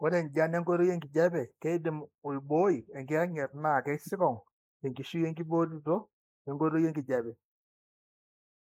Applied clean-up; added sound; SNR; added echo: neural mask model Resemble Enhance denoiser.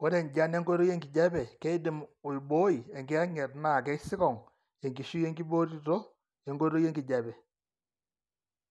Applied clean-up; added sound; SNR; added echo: none; none; none; none.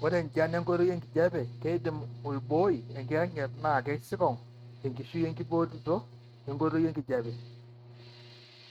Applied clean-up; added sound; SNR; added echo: neural mask model RNNoise.